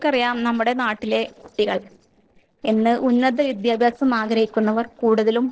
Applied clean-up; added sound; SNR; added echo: neural separator model SepFormer DNS4.